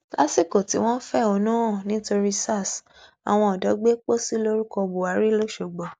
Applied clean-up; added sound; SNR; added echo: none; none; none; none.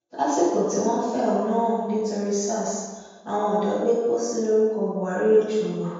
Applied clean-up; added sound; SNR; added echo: none; none; none; reverberation time 1.2 s.